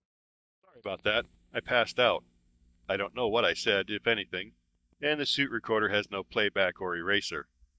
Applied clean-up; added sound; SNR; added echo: neural mask model DeepFilterNet 3.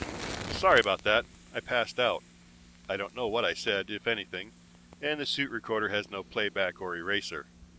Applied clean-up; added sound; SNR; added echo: none; Fire; 15 dB; none.